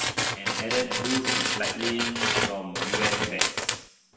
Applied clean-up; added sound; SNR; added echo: none; Tools; -5 dB; reverberation time 1.3 s.